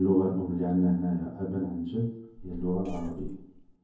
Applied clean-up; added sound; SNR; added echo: none; Meow; 11 dB; reverberation time 0.9 s.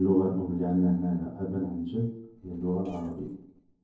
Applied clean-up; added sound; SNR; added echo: neural separator model SepFormer DNS4.